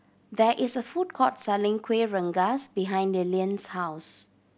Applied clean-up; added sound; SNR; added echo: none; none; none; none.